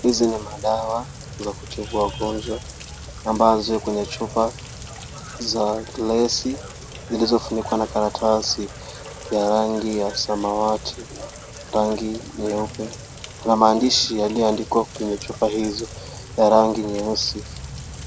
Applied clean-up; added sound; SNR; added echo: none; Rain; 14 dB; none.